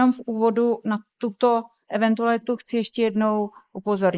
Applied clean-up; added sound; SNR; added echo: neural mask model Resemble Enhance denoiser.